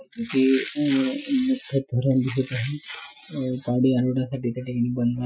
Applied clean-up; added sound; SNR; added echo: classical method Wiener filter.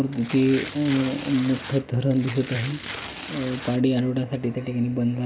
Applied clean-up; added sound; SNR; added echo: none; Tearing; 13 dB; none.